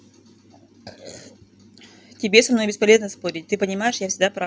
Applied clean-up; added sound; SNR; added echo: none; none; none; none.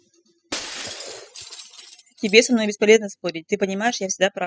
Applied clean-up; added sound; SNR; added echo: classical method spectral subtraction.